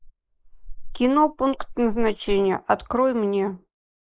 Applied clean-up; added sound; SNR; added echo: neural mask model Resemble Enhance denoiser.